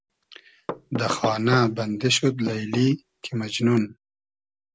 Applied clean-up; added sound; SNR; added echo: none; Knock / Wood; 11 dB; none.